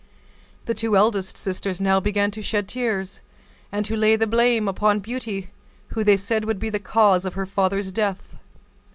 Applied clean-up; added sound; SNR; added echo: none; none; none; none.